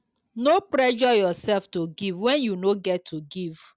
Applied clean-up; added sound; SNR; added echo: none; none; none; none.